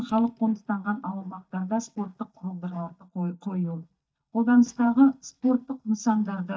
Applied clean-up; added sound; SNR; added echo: neural mask model DeepFilterNet 3.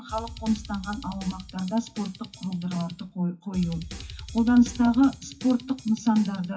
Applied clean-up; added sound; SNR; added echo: classical method WPE with log-MMSE.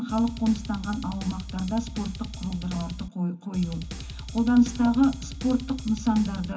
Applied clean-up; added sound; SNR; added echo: none; Drum kit; 10 dB; reverberation time 0.3 s.